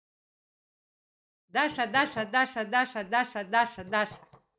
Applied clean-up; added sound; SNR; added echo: neural mask model DeepFilterNet 3.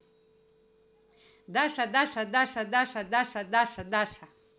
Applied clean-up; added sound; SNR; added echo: none; none; none; none.